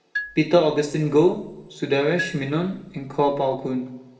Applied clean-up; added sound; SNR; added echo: none; Marimba, xylophone; 14 dB; reverberation time 0.8 s.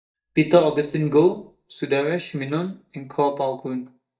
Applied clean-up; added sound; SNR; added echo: neural mask model DeepFilterNet 3.